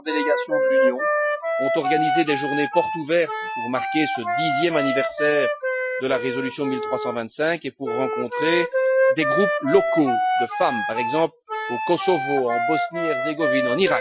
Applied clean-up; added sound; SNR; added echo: classical method Wiener filter.